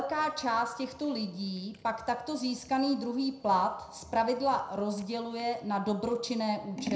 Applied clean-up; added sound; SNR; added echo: none; Scissors; 16 dB; reverberation time 0.4 s.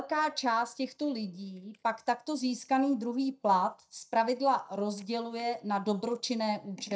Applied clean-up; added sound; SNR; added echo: neural mask model DeepFilterNet 3.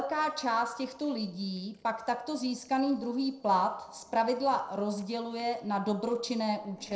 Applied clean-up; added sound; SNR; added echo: neural separator model SepFormer DNS4.